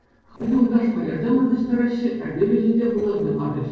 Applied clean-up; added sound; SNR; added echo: neural separator model SepFormer DNS4.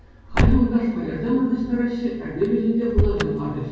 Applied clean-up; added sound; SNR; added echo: none; Slam / Car; 3 dB; reverberation time 1.3 s.